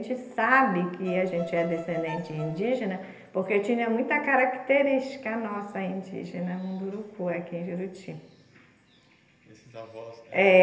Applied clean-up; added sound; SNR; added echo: none; Bowed string instrument; 11 dB; reverberation time 1.4 s.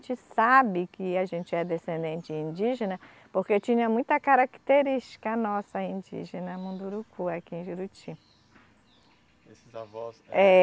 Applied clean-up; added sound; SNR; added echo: none; none; none; none.